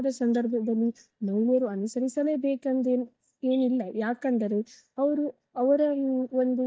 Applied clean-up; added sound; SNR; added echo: neural mask model DeepFilterNet 3.